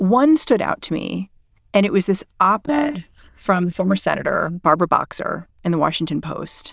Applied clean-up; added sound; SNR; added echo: neural diffusion model UNIVERSE++.